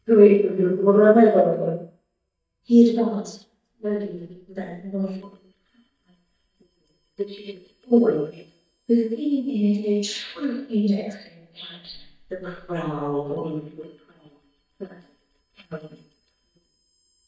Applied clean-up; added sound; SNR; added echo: neural mask model DeepFilterNet 3.